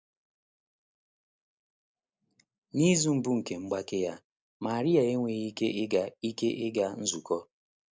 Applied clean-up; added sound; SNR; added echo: none; none; none; none.